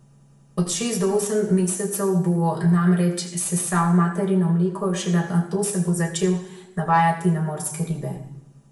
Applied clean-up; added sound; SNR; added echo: none; none; none; reverberation time 0.8 s.